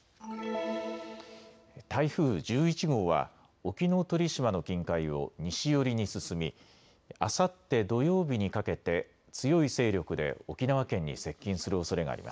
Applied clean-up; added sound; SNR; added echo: none; none; none; none.